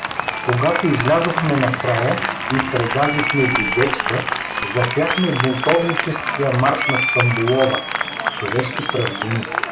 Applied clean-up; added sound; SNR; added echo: none; Applause; 2 dB; none.